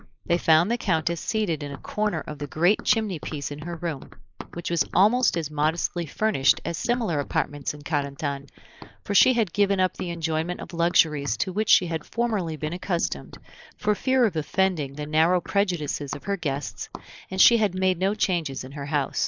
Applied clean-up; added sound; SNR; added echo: neural mask model Resemble Enhance denoiser.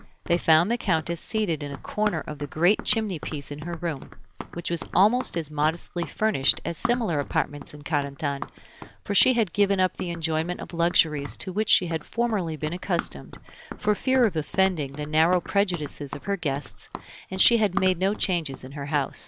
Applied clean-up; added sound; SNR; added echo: none; Run; 14 dB; none.